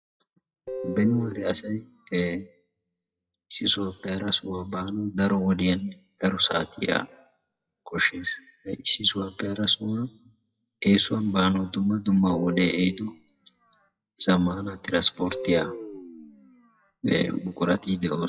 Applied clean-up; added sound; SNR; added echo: classical method WPE with log-MMSE.